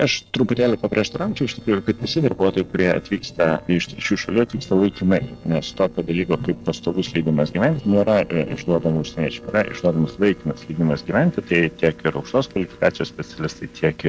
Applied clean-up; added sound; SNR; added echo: neural separator model SepFormer DNS4.